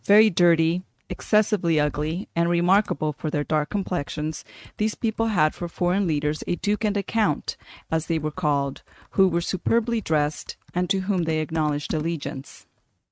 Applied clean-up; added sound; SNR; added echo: neural mask model RNNoise.